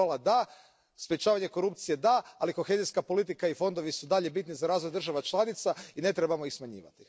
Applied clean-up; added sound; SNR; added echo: none; none; none; none.